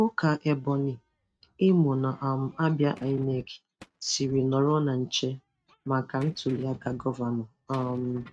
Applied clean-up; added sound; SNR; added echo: neural mask model RNNoise.